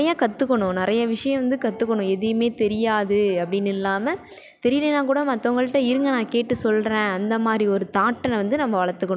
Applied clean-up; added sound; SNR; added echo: none; none; none; none.